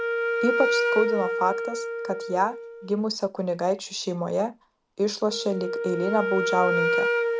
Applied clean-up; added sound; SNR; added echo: none; Wind instrument, woodwind instrument; 1 dB; none.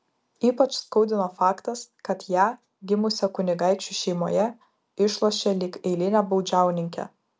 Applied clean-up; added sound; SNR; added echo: none; none; none; none.